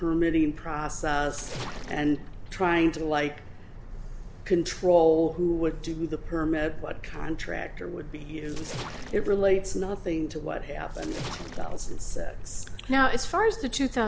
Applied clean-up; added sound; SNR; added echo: none; Splash, splatter; 16 dB; none.